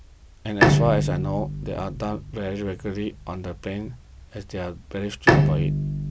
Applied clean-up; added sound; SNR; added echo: none; Bowed string instrument; -5 dB; none.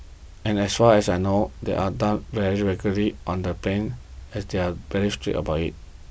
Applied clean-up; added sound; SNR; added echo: none; none; none; none.